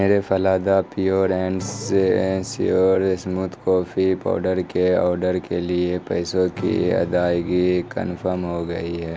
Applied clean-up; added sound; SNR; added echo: none; Acoustic guitar / Strum; 20 dB; none.